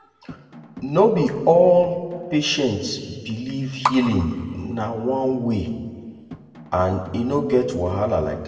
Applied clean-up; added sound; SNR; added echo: none; Drum; 19 dB; reverberation time 1.3 s.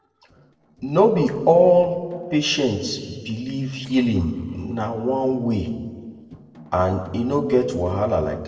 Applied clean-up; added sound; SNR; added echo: neural separator model SepFormer DNS4.